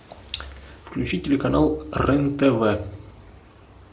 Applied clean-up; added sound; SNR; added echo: none; none; none; none.